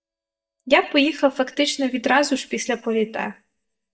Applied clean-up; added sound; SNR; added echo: neural mask model DeepFilterNet 3.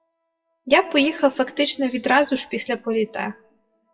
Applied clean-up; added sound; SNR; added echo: classical method WPE with log-MMSE.